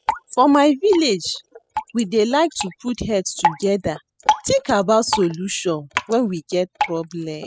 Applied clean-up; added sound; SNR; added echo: classical method spectral subtraction.